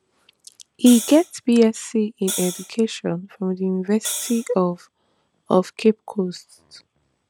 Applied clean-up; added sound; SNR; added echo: none; Hi-hat; 9 dB; none.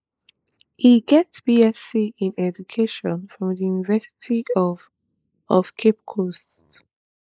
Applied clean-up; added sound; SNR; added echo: neural mask model Resemble Enhance denoiser.